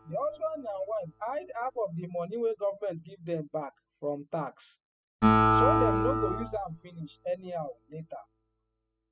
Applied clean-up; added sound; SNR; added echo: classical method spectral subtraction.